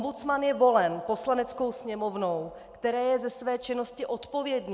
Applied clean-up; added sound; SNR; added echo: none; none; none; none.